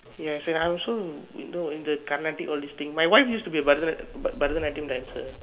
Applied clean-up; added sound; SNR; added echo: none; Engine starting / Motor vehicle (road); 19 dB; reverberation time 1.6 s.